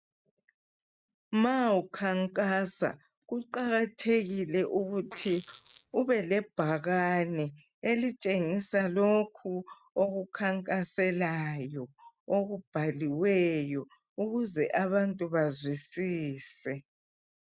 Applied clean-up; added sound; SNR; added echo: neural mask model RNNoise.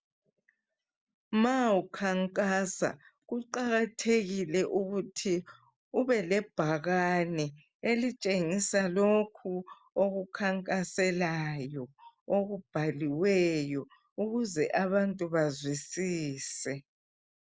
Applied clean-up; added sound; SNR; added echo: none; none; none; none.